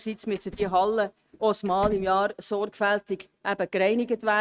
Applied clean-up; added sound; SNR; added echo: neural mask model RNNoise.